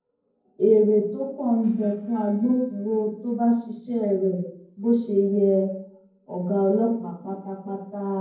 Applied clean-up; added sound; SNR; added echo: neural separator model SepFormer DNS4.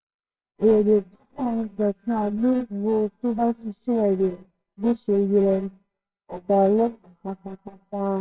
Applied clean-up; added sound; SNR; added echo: neural separator model SepFormer WHAMR!.